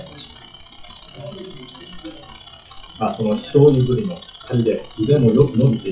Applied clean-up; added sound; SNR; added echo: classical method WPE with log-MMSE.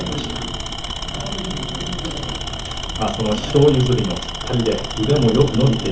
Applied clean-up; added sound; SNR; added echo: none; Tools; 7 dB; reverberation time 0.7 s.